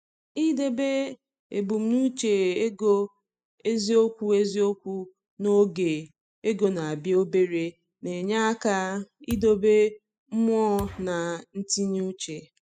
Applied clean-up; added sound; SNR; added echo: classical method spectral subtraction.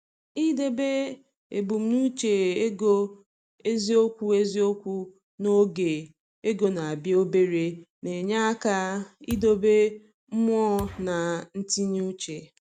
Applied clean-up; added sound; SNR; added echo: none; Thump, thud; 18 dB; none.